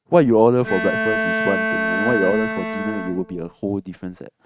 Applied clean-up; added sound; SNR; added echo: neural mask model RNNoise.